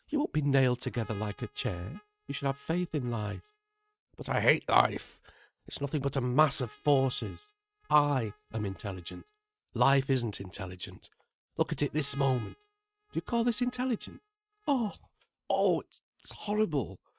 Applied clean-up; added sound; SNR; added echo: neural mask model RNNoise.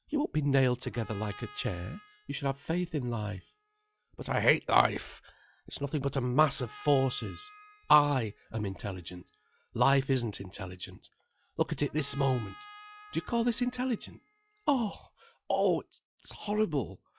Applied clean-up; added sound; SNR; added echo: classical method log-MMSE.